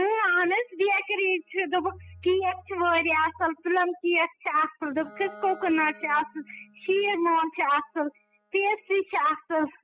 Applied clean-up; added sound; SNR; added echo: classical method spectral subtraction.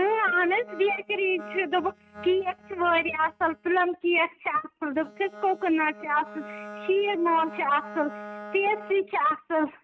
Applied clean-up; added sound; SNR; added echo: neural mask model RNNoise.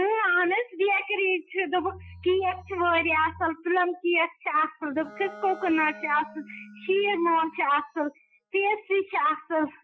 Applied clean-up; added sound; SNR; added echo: classical method Wiener filter.